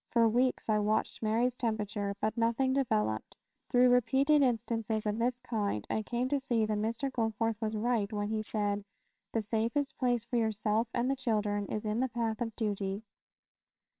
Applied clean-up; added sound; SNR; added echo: neural separator model SepFormer WHAMR!.